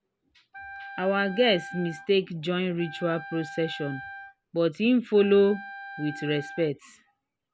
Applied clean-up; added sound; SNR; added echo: none; Wind instrument, woodwind instrument; 15 dB; none.